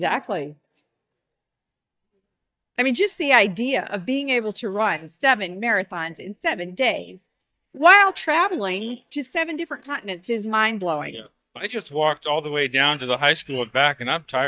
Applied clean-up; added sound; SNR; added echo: neural mask model DeepFilterNet 3.